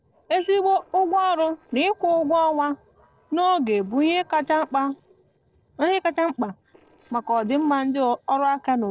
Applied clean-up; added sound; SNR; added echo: neural separator model SepFormer DNS4.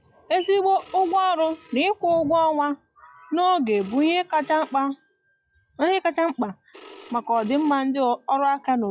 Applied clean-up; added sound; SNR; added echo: classical method log-MMSE.